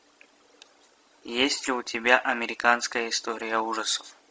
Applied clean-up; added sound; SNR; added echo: none; none; none; none.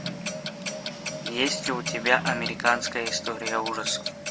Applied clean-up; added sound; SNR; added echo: none; Clock; 4 dB; none.